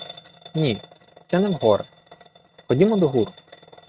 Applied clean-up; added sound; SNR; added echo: neural mask model RNNoise.